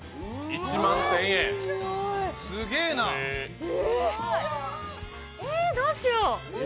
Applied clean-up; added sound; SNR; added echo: none; none; none; none.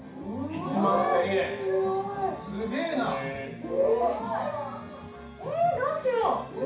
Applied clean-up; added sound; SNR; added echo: none; none; none; reverberation time 0.6 s.